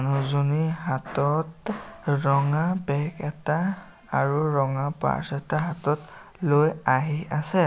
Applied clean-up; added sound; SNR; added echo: none; none; none; none.